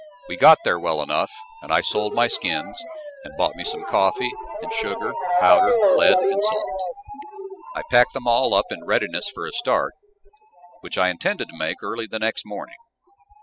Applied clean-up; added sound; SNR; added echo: classical method spectral subtraction.